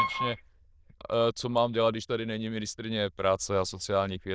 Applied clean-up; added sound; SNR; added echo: neural diffusion model UNIVERSE++.